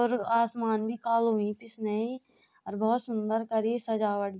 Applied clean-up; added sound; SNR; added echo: none; none; none; none.